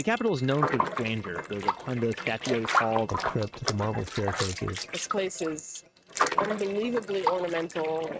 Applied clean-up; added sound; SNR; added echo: neural mask model RNNoise.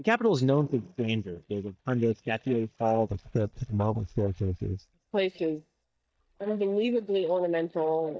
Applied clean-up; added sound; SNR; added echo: neural mask model DeepFilterNet 3.